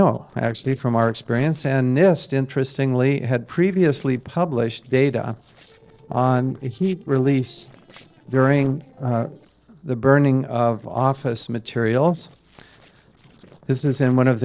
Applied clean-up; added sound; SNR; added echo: neural separator model SepFormer DNS4.